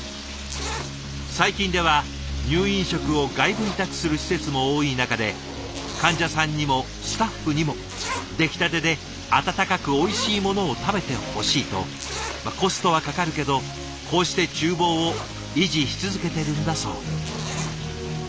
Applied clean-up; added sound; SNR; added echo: none; Zipper (clothing); 16 dB; none.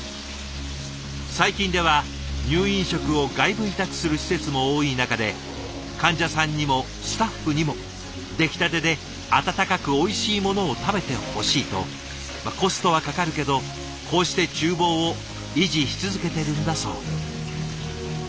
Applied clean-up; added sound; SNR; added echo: none; none; none; none.